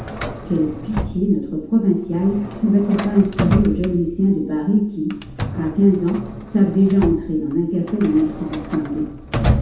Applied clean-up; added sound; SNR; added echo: none; Drawer open or close; 8 dB; reverberation time 0.8 s.